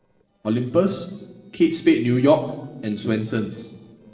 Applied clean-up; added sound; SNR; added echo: neural separator model SepFormer DNS4.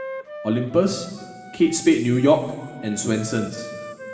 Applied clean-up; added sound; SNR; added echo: none; Wind instrument, woodwind instrument; 15 dB; reverberation time 2.3 s.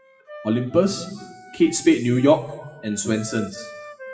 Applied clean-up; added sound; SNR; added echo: classical method WPE with log-MMSE.